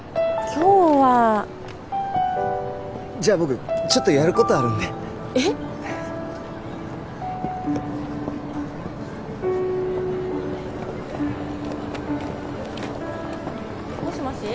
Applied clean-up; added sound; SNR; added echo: none; none; none; none.